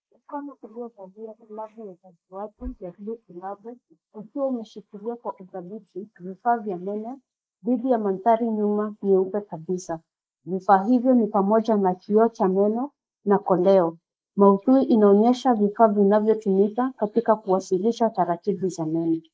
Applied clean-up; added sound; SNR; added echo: neural mask model Resemble Enhance denoiser.